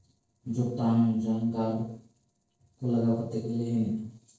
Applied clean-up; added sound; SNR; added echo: neural separator model SepFormer DNS4.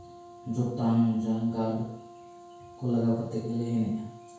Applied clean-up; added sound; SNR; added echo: none; Brass instrument; 19 dB; reverberation time 0.6 s.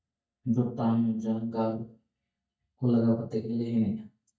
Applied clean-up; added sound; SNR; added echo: neural mask model DeepFilterNet 3.